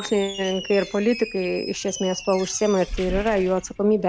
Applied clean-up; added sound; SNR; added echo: none; Squeak; 13 dB; none.